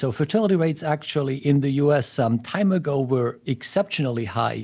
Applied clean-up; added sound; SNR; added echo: none; none; none; none.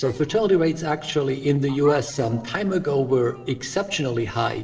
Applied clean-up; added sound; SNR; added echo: neural separator model SepFormer DNS4.